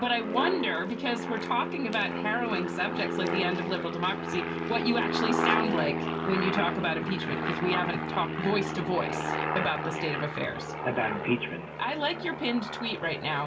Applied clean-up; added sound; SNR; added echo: none; Aircraft; 1 dB; reverberation time 0.2 s.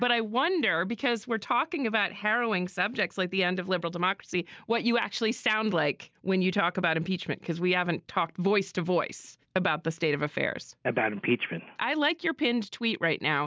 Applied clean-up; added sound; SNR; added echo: none; none; none; none.